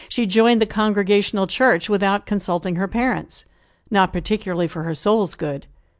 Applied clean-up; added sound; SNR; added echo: none; none; none; none.